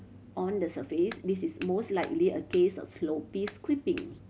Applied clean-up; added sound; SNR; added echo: none; Clapping; 16 dB; none.